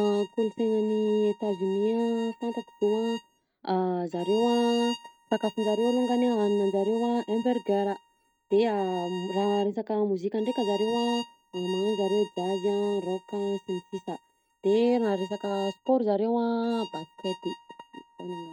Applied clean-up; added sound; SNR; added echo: neural mask model RNNoise.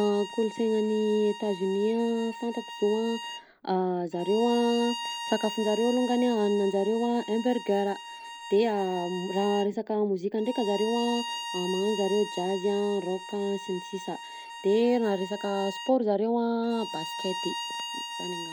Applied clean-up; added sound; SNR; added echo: none; Bowed string instrument; 11 dB; none.